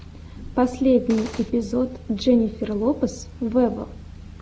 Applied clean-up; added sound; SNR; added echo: none; Gunshot, gunfire; 15 dB; none.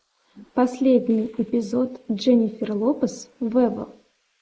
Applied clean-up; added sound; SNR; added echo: neural mask model Resemble Enhance denoiser.